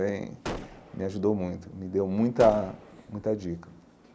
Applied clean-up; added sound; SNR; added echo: none; Gunshot, gunfire; 12 dB; none.